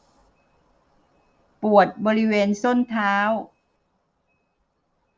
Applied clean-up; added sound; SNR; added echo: none; none; none; none.